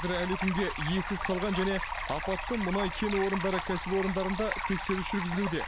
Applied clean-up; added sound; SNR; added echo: none; Stream; 4 dB; none.